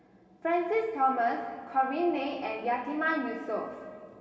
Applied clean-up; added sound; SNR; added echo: none; none; none; reverberation time 2.6 s.